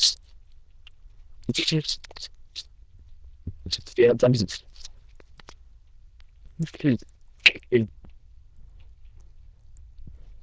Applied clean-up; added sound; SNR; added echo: neural diffusion model UNIVERSE++.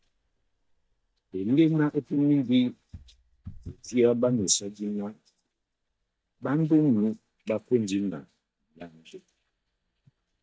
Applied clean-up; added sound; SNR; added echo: neural mask model DeepFilterNet 3.